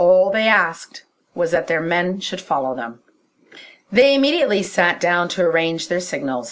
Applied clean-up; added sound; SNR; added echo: none; none; none; none.